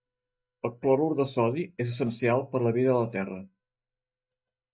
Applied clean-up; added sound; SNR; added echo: neural mask model DeepFilterNet 3.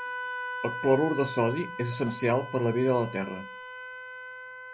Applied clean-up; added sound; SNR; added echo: none; Wind instrument, woodwind instrument; 9 dB; none.